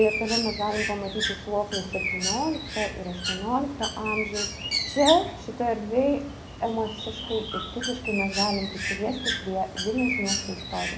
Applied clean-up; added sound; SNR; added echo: none; Bird; 4 dB; reverberation time 1.2 s.